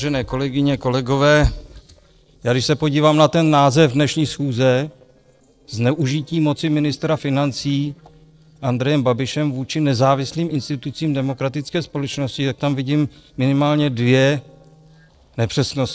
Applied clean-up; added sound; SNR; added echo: neural separator model SepFormer DNS4.